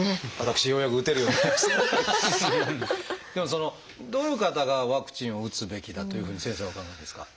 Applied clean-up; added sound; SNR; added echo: none; none; none; none.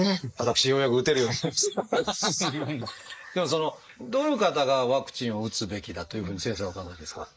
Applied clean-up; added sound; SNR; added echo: neural mask model Resemble Enhance denoiser.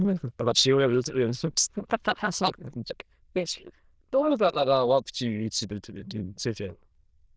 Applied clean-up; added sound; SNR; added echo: neural diffusion model UNIVERSE++.